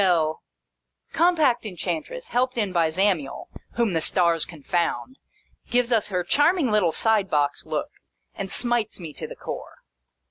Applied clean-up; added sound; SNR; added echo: none; none; none; none.